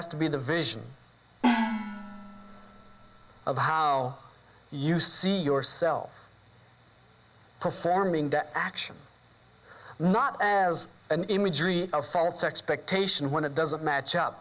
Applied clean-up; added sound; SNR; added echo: none; Gong; 2 dB; none.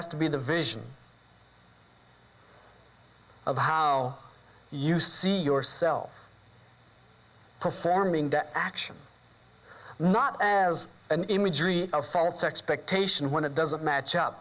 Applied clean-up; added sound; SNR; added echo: none; none; none; none.